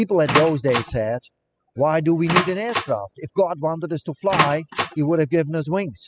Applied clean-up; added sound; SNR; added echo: classical method spectral subtraction.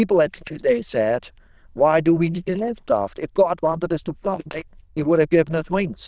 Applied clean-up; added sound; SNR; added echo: neural diffusion model UNIVERSE++.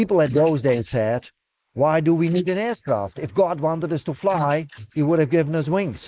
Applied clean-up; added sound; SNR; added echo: neural mask model Resemble Enhance denoiser.